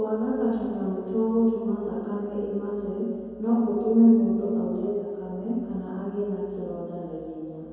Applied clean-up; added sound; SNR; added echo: none; none; none; reverberation time 2.2 s.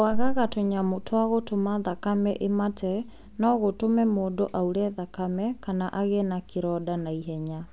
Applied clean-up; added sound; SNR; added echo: none; none; none; none.